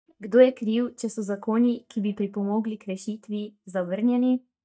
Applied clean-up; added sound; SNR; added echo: neural mask model DeepFilterNet 3.